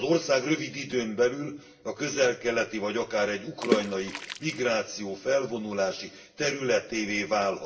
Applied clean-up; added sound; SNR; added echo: none; Water / Splash, splatter; 7 dB; reverberation time 0.5 s.